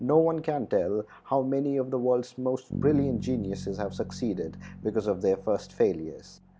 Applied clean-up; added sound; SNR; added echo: none; Bass guitar; 12 dB; none.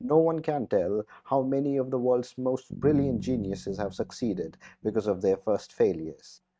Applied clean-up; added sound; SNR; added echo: neural mask model RNNoise.